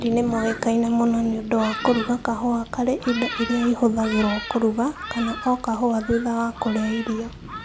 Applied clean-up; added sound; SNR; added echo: none; Thunderstorm; 12 dB; none.